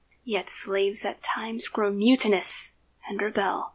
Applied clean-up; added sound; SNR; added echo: none; none; none; none.